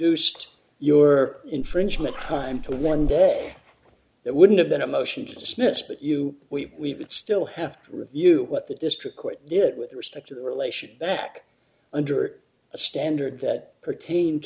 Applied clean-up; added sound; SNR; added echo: none; Meow; 5 dB; none.